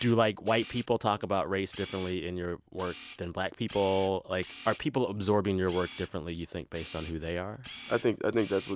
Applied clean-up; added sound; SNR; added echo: none; Camera; 17 dB; none.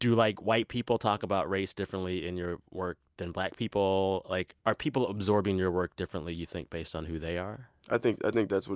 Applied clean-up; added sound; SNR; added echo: none; none; none; none.